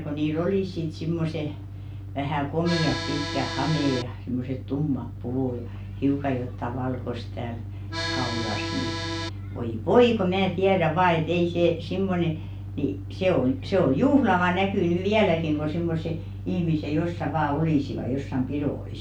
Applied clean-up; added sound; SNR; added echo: none; Accordion; 6 dB; none.